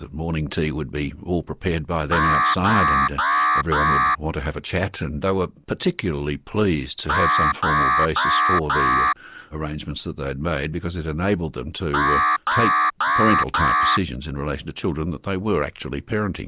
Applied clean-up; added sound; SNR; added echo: none; Alarm; -4 dB; none.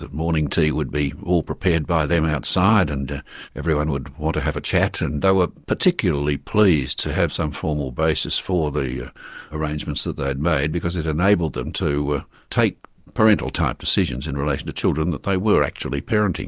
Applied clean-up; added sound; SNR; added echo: none; none; none; none.